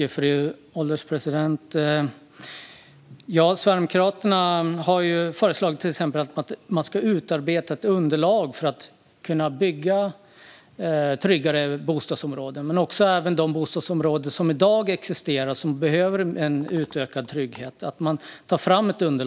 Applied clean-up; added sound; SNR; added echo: none; none; none; none.